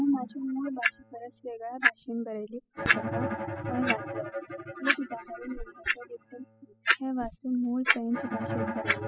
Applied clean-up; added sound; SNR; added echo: classical method spectral subtraction.